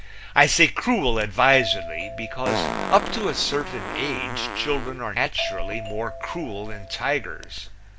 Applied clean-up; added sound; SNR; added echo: none; Doorbell + Fart; 9 dB; none.